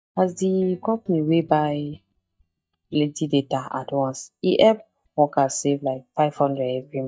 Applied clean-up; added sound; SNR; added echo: neural mask model DeepFilterNet 3.